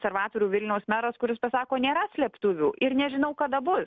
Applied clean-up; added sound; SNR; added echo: none; none; none; none.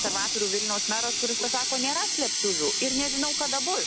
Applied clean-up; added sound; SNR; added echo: none; Water tap, faucet; -4 dB; none.